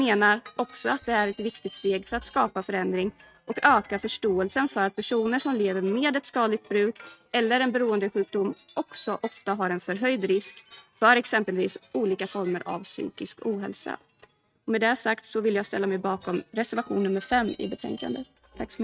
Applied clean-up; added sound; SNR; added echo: neural mask model RNNoise.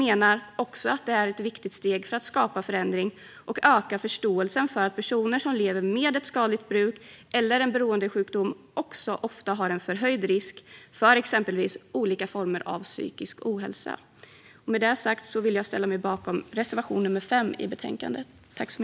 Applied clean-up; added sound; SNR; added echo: none; none; none; none.